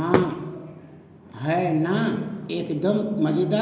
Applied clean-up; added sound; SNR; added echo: none; Fireworks; 9 dB; none.